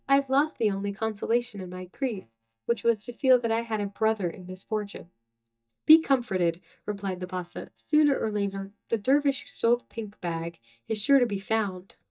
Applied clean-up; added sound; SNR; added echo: neural mask model DeepFilterNet 3.